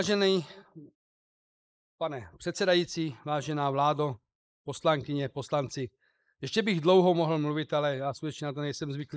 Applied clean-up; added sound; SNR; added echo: neural mask model Resemble Enhance denoiser.